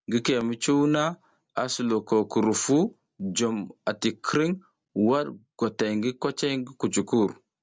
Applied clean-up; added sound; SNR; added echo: none; none; none; none.